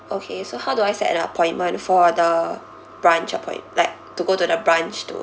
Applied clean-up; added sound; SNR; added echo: none; none; none; none.